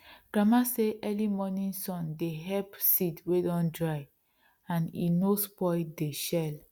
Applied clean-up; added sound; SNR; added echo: none; none; none; none.